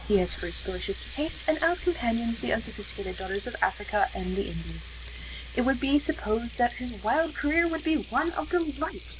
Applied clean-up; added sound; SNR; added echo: none; Water tap, faucet; 12 dB; none.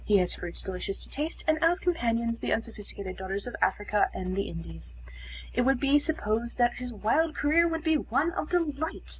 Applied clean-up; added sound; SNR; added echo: none; none; none; none.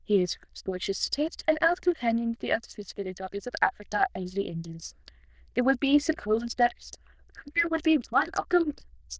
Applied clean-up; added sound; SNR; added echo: neural diffusion model UNIVERSE++.